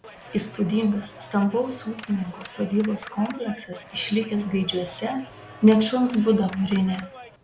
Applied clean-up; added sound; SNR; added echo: none; Clapping; 18 dB; none.